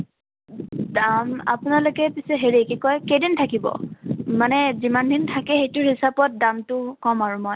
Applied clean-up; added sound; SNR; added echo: none; none; none; none.